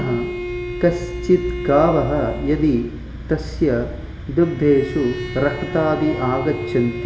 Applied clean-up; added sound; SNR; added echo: none; Bowed string instrument; 10 dB; reverberation time 1.0 s.